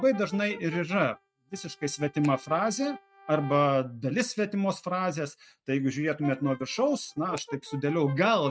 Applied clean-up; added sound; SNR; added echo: neural mask model RNNoise.